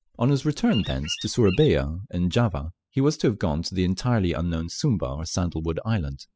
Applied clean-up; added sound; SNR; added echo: classical method spectral subtraction.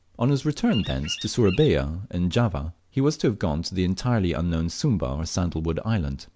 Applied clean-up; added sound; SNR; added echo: none; Bird vocalization, bird call, bird song; 12 dB; none.